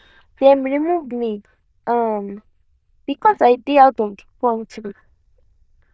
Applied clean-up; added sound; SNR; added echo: neural diffusion model UNIVERSE++.